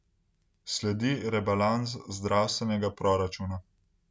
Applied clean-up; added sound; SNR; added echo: none; none; none; none.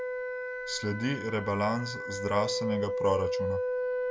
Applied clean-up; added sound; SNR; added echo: none; Wind instrument, woodwind instrument; 1 dB; none.